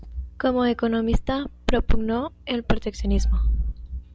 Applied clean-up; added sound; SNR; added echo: none; none; none; none.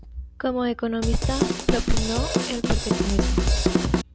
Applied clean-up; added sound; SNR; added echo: none; Drum / Drum kit; -1 dB; none.